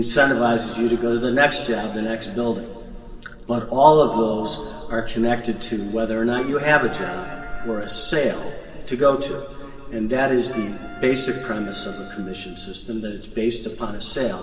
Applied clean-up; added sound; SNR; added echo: none; Wind instrument, woodwind instrument; 20 dB; reverberation time 2.6 s.